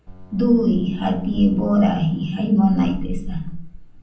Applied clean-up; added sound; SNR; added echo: none; Boat, Water vehicle; 12 dB; reverberation time 0.6 s.